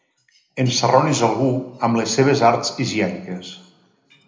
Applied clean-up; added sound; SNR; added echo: none; none; none; reverberation time 0.8 s.